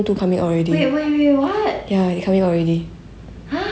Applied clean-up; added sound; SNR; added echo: none; none; none; none.